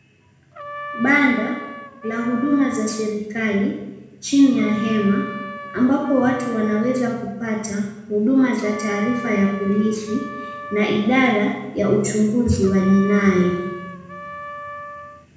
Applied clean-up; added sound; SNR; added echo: none; Trumpet; 14 dB; reverberation time 1.0 s.